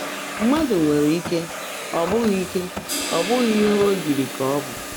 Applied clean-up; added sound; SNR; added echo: none; Domestic sounds, home sounds + Crash cymbal; 8 dB; none.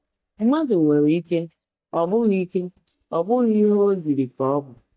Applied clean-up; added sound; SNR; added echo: neural mask model DeepFilterNet 3.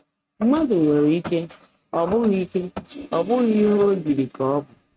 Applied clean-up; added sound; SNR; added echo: neural mask model RNNoise.